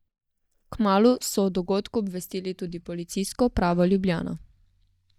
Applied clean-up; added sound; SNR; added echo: neural mask model DeepFilterNet 3.